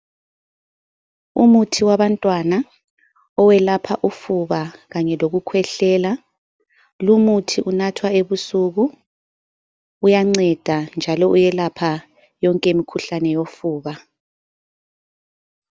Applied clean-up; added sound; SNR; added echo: none; none; none; none.